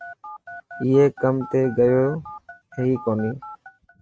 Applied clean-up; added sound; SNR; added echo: neural mask model RNNoise.